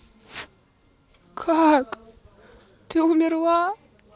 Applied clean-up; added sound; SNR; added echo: none; none; none; none.